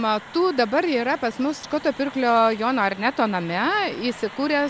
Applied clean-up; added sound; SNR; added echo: none; none; none; none.